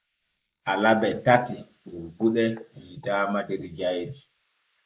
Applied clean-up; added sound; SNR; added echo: neural mask model Resemble Enhance denoiser.